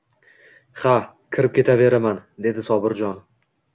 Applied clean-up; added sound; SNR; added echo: none; none; none; none.